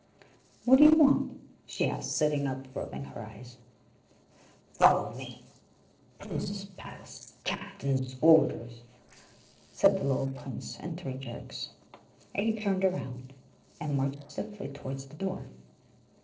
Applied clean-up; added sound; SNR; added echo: neural separator model SepFormer DNS4.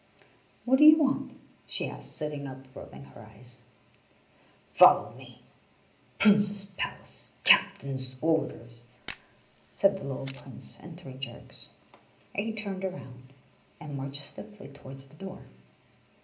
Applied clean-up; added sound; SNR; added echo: none; Camera; 13 dB; reverberation time 0.5 s.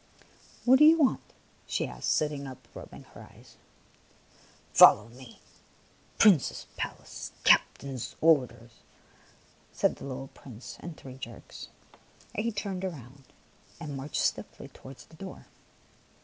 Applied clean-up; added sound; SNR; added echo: none; none; none; none.